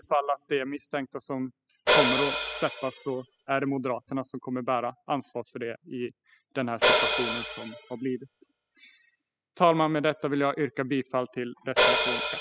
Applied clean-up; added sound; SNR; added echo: classical method spectral subtraction.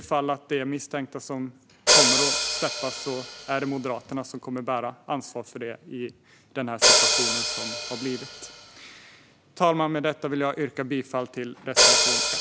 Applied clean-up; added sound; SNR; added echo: none; Hi-hat; -3 dB; none.